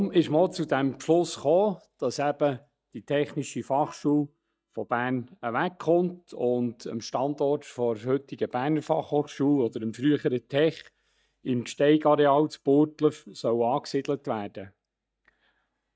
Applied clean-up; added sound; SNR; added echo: neural mask model DeepFilterNet 3.